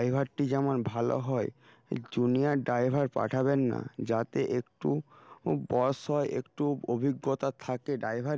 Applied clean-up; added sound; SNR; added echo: none; none; none; none.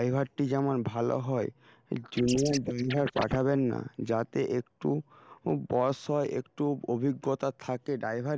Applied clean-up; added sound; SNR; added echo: neural mask model Resemble Enhance denoiser.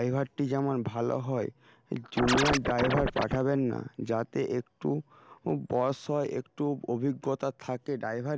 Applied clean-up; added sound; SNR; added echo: none; Scratching (performance technique); -1 dB; none.